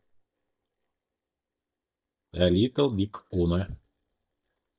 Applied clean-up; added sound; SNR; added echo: neural mask model DeepFilterNet 3.